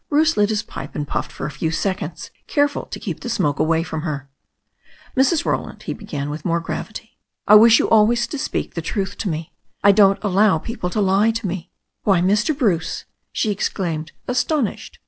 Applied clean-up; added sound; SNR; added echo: none; none; none; none.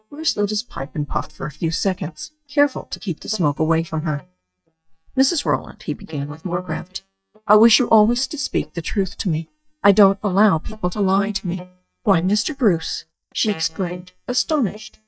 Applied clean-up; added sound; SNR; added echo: neural mask model DeepFilterNet 3.